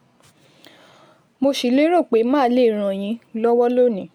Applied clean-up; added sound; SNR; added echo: none; none; none; none.